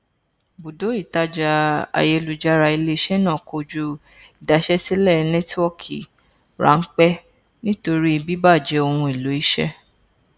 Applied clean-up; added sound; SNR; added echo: none; none; none; none.